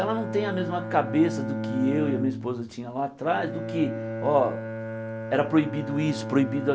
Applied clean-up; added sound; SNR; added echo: none; Bowed string instrument; 6 dB; none.